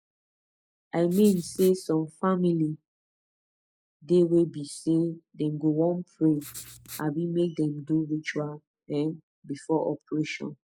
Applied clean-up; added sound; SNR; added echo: neural mask model Resemble Enhance denoiser.